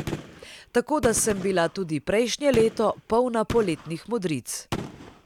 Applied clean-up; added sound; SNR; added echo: none; Gunshot, gunfire; 12 dB; none.